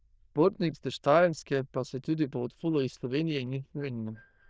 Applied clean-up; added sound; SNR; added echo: neural diffusion model UNIVERSE++.